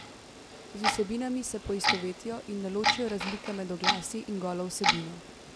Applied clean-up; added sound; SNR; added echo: none; Clock; -1 dB; none.